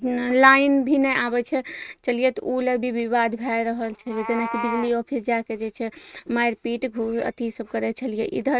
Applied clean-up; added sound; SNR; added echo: neural mask model RNNoise.